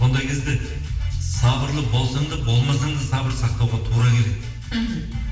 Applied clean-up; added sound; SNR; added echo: none; none; none; reverberation time 1.0 s.